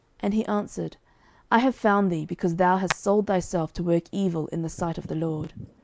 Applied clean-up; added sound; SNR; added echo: none; Hands; 17 dB; none.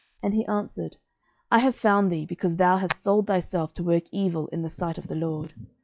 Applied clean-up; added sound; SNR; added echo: classical method log-MMSE.